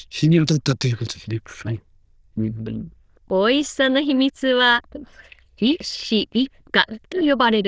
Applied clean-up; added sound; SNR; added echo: neural diffusion model UNIVERSE++.